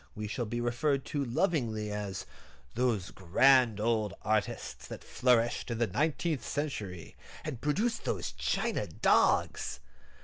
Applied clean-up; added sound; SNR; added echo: none; none; none; none.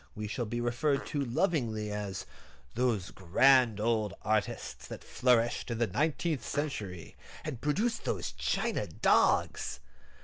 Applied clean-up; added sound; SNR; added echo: none; Fart; 18 dB; none.